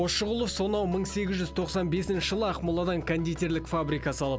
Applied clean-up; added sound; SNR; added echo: none; none; none; none.